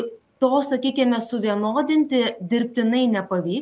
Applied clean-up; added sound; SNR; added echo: none; none; none; none.